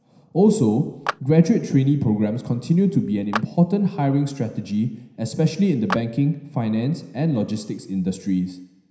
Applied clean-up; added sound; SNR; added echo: none; Clapping; 14 dB; reverberation time 0.9 s.